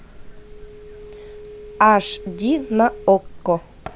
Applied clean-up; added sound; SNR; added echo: none; Telephone; 16 dB; none.